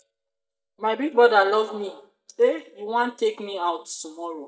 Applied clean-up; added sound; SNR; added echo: neural mask model DeepFilterNet 3.